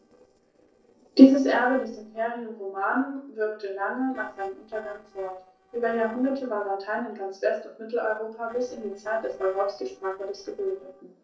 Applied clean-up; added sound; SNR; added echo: neural separator model SepFormer DNS4.